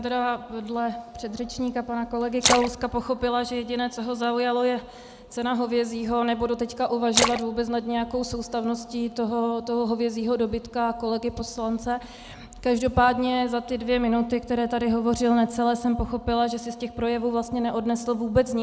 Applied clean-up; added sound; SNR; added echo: none; Splash, splatter; 5 dB; none.